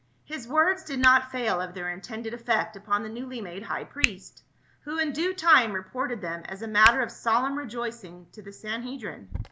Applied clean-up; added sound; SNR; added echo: none; Hands; 12 dB; none.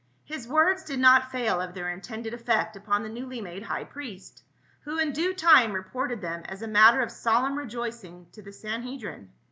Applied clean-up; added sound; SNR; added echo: none; none; none; none.